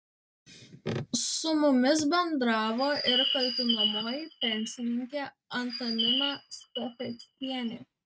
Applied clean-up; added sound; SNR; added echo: neural mask model RNNoise.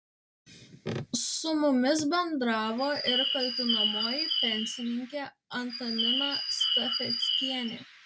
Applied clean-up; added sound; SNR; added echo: none; Bird; -1 dB; none.